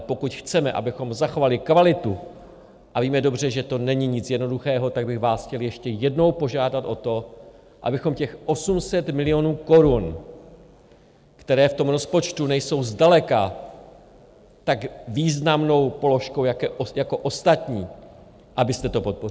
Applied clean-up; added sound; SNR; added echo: none; none; none; none.